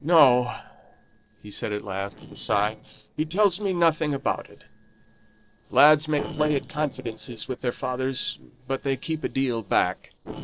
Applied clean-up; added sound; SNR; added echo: neural separator model SepFormer DNS4.